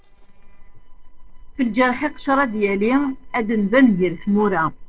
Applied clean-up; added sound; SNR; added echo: neural separator model SepFormer DNS4.